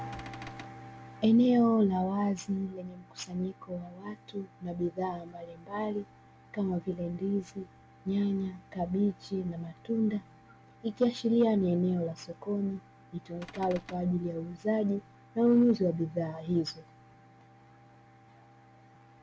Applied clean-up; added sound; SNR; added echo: none; Cupboard open or close / Door; 16 dB; none.